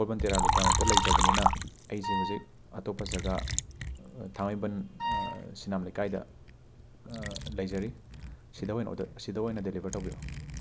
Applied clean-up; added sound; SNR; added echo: none; Liquid + Wind instrument, woodwind instrument; -3 dB; none.